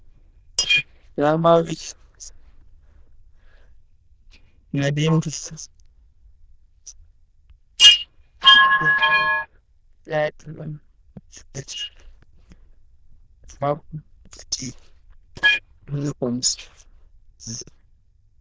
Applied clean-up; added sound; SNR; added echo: neural diffusion model UNIVERSE++.